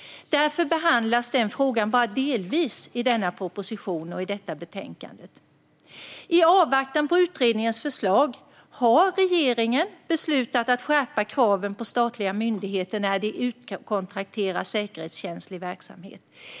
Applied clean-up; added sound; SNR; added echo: none; none; none; none.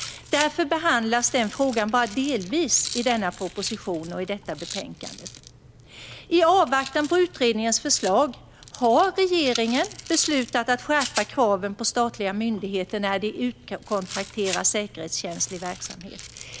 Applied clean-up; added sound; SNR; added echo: none; Rattle; 15 dB; none.